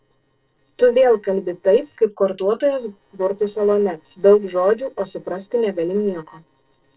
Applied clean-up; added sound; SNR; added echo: neural separator model SepFormer DNS4.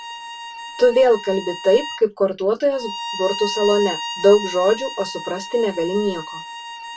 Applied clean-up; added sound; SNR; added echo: none; Bowed string instrument; 11 dB; reverberation time 0.1 s.